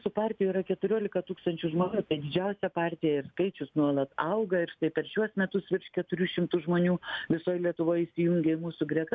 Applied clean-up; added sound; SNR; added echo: none; none; none; none.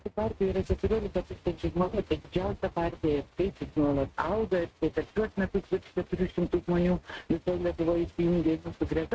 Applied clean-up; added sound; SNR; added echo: neural mask model RNNoise.